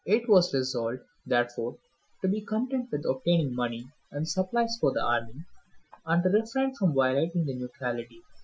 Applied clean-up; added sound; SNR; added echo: classical method Wiener filter.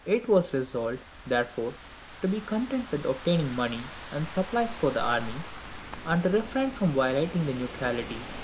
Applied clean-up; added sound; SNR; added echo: none; Rain / Thunderstorm; 12 dB; none.